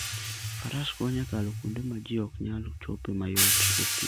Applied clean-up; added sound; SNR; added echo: none; Hi-hat; -1 dB; none.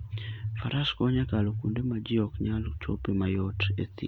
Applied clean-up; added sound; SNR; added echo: none; none; none; none.